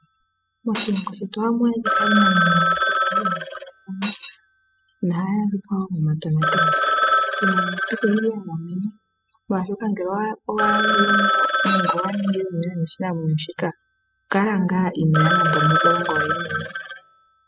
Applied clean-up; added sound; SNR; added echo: classical method spectral subtraction.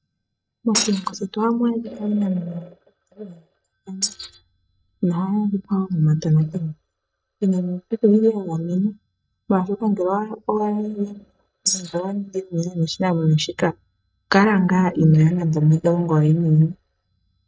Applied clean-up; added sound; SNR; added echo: neural mask model DeepFilterNet 3.